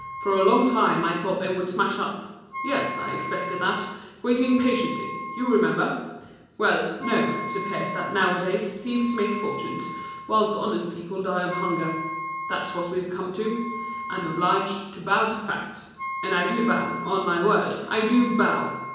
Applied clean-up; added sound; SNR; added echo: none; Wind instrument, woodwind instrument; 10 dB; reverberation time 1.0 s.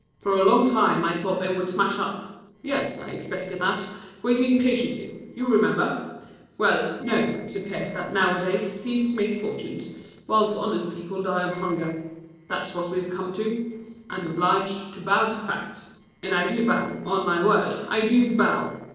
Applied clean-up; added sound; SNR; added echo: neural separator model SepFormer DNS4.